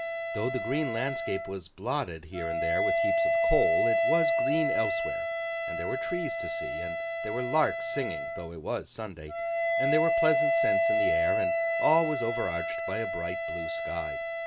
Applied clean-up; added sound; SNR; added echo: none; Wind instrument, woodwind instrument; -4 dB; none.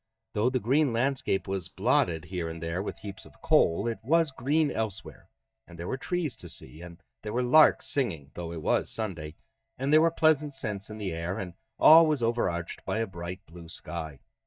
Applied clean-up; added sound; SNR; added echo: neural mask model DeepFilterNet 3.